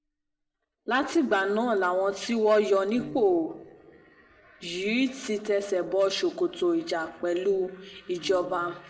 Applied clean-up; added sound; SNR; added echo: neural separator model SepFormer DNS4.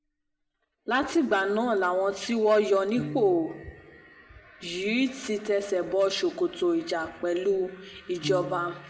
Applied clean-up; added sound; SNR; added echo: none; Piano; 18 dB; reverberation time 1.0 s.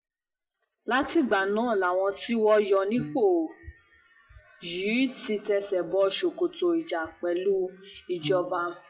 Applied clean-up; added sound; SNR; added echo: classical method WPE with log-MMSE.